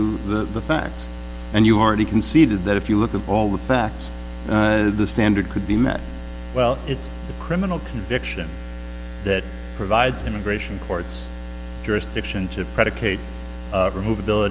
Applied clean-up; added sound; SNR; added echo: none; none; none; none.